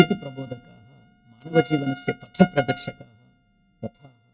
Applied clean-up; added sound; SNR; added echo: neural mask model RNNoise.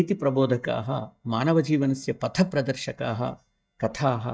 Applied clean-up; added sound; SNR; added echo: neural mask model DeepFilterNet 3.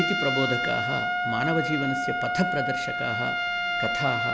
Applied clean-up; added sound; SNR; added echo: none; Trumpet; -2 dB; none.